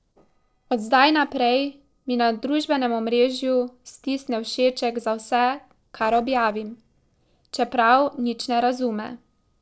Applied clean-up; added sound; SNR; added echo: neural separator model SepFormer DNS4.